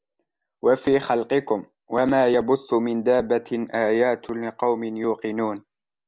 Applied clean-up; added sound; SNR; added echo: none; none; none; none.